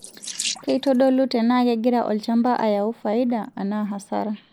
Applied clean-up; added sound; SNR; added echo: neural mask model Resemble Enhance denoiser.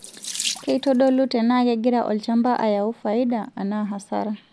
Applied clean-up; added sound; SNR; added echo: none; Sink (filling or washing) / Water tap, faucet; 15 dB; none.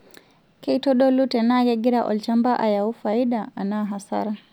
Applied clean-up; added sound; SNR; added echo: none; none; none; none.